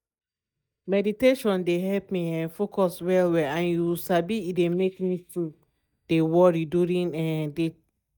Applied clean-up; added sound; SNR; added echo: neural mask model DeepFilterNet 3.